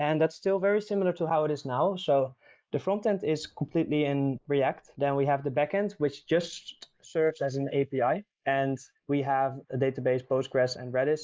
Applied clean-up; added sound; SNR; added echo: neural mask model Resemble Enhance denoiser.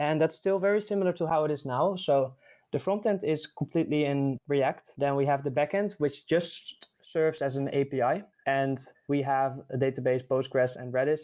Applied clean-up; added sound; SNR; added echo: none; none; none; none.